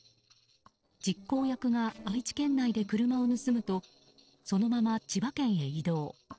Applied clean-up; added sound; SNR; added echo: neural separator model SepFormer DNS4.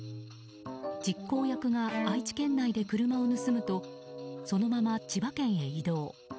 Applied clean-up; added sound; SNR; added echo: none; Bowed string instrument; 11 dB; none.